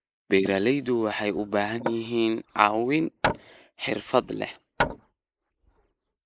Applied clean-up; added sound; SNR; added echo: neural mask model Resemble Enhance denoiser.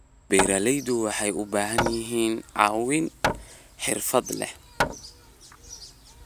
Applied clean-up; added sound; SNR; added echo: none; Hammer; 7 dB; none.